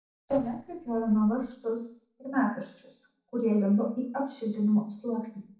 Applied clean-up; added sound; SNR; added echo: neural separator model SepFormer DNS4.